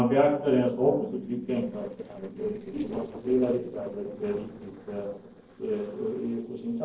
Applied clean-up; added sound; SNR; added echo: neural separator model SepFormer DNS4.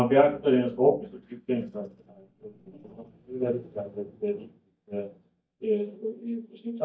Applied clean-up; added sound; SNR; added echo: neural mask model DeepFilterNet 3.